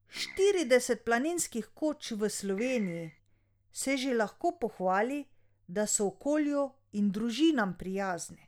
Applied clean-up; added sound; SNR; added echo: none; Keyboard (musical); 16 dB; none.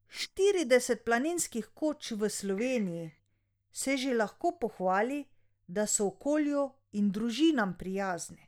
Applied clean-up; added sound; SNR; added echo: neural mask model DeepFilterNet 3.